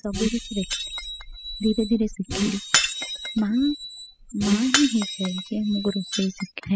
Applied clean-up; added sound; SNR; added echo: classical method spectral subtraction.